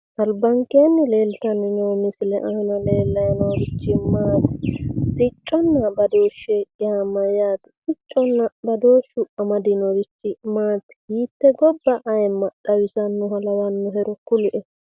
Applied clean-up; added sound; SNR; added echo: none; none; none; none.